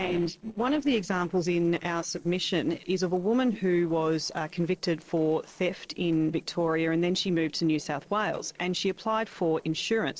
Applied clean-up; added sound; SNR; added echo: neural separator model SepFormer DNS4.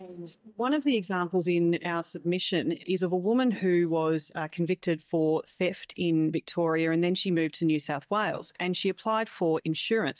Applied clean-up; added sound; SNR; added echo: neural mask model DeepFilterNet 3.